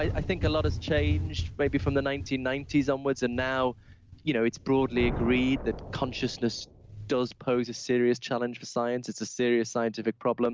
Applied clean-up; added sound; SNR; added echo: none; Thunder; 15 dB; none.